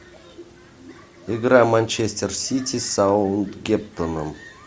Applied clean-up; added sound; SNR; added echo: none; none; none; none.